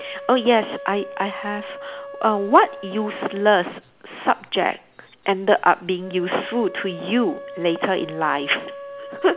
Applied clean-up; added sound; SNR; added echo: none; Wind instrument, woodwind instrument; 15 dB; none.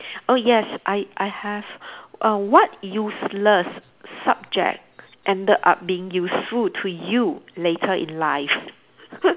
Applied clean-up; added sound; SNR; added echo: none; none; none; none.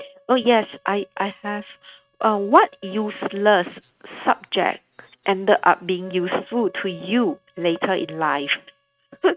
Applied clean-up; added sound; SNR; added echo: neural mask model RNNoise.